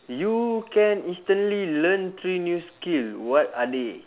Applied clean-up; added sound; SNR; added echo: none; none; none; none.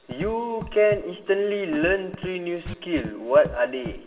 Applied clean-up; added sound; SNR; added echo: none; Scratching (performance technique); 14 dB; reverberation time 2.9 s.